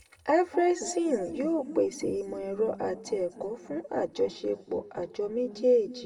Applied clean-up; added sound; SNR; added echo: none; none; none; reverberation time 2.0 s.